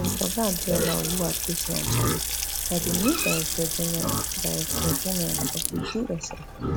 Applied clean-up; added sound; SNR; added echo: none; Sink (filling or washing) / Water tap, faucet / Splash, splatter + Livestock, farm animals, working animals; -2 dB; none.